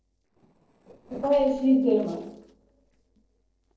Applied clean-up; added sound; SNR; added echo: neural separator model SepFormer DNS4.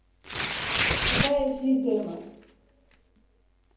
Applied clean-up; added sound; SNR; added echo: none; Tearing; -1 dB; reverberation time 0.7 s.